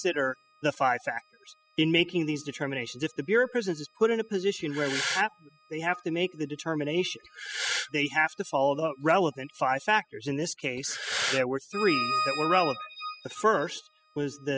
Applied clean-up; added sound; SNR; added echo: classical method spectral subtraction.